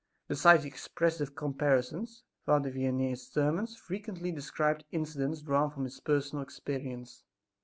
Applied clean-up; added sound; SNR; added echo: none; none; none; none.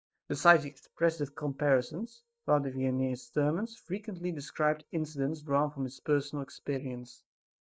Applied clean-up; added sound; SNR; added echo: neural mask model DeepFilterNet 3.